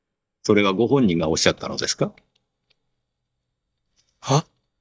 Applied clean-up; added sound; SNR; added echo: neural mask model DeepFilterNet 3.